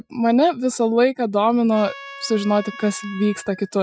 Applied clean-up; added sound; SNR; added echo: classical method Wiener filter.